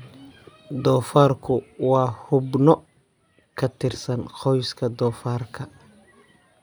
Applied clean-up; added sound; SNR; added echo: none; none; none; none.